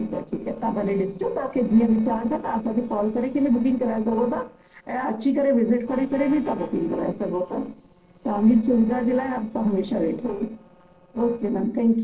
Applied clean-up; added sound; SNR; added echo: neural separator model SepFormer DNS4.